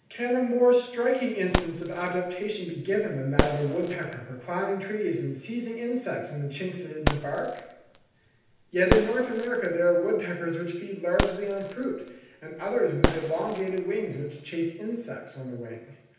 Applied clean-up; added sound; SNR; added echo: none; Fireworks; 3 dB; reverberation time 0.9 s.